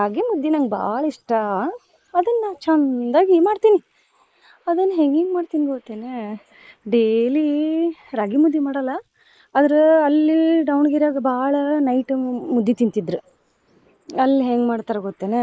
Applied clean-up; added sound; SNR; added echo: neural mask model Resemble Enhance denoiser.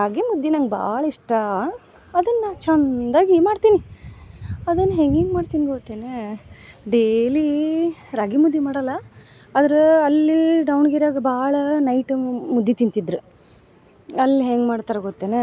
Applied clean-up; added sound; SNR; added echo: none; none; none; none.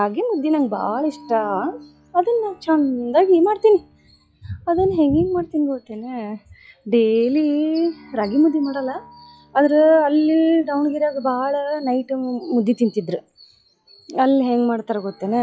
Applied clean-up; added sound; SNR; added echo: classical method log-MMSE.